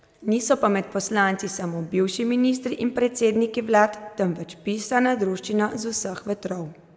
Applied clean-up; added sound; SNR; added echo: none; none; none; none.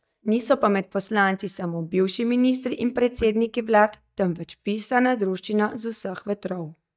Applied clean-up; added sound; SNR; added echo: neural mask model DeepFilterNet 3.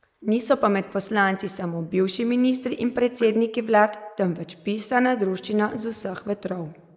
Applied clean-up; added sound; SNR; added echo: neural mask model Resemble Enhance denoiser.